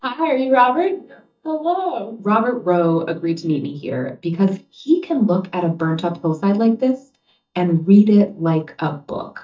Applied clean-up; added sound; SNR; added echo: neural mask model DeepFilterNet 3.